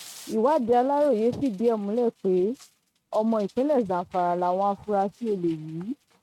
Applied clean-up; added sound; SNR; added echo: neural mask model RNNoise.